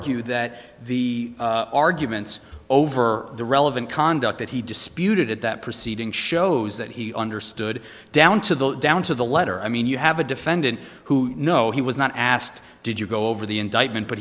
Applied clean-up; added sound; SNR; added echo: none; none; none; none.